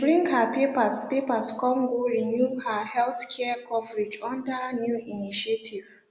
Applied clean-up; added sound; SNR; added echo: none; none; none; none.